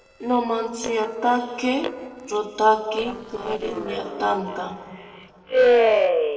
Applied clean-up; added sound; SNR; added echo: neural separator model SepFormer DNS4.